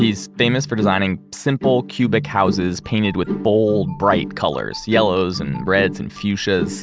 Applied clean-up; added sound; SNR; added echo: none; none; none; none.